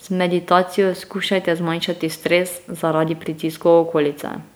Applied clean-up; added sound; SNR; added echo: none; none; none; none.